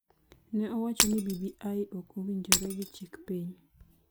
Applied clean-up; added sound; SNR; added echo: none; Shatter; -1 dB; none.